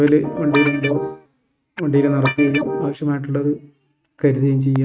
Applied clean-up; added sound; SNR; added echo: neural mask model RNNoise.